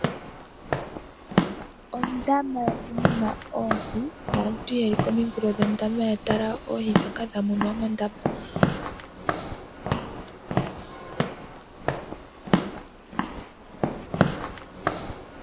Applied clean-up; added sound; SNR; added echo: none; Walk, footsteps / Siren; -1 dB; none.